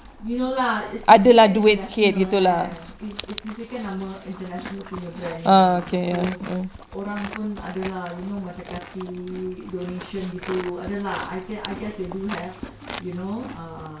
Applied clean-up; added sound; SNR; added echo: none; Livestock, farm animals, working animals; 16 dB; none.